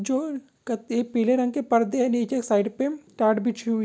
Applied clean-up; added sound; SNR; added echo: none; none; none; none.